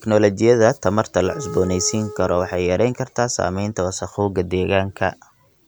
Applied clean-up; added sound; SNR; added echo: none; Wind instrument, woodwind instrument; 16 dB; none.